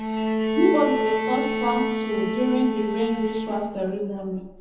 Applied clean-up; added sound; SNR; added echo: none; Bowed string instrument; 1 dB; reverberation time 0.8 s.